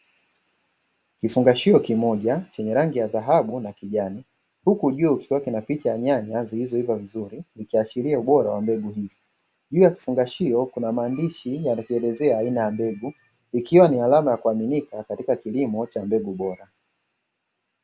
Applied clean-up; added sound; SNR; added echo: none; none; none; none.